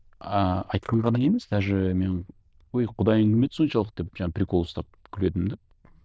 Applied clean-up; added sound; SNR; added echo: neural diffusion model UNIVERSE++.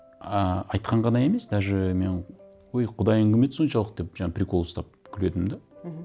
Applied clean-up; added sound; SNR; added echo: none; none; none; none.